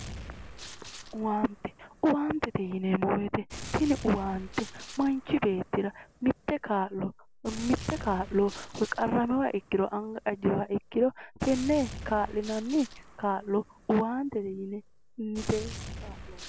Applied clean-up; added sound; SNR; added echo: none; Gunshot, gunfire; 14 dB; none.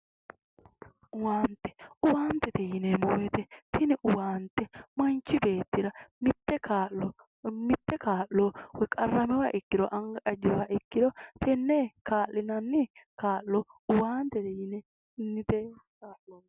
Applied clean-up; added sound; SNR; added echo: none; none; none; none.